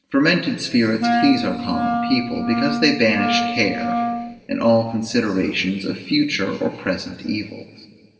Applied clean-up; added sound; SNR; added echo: none; Wind instrument, woodwind instrument; 2 dB; reverberation time 1.9 s.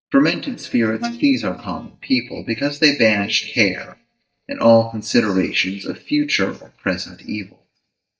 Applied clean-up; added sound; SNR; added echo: neural mask model DeepFilterNet 3.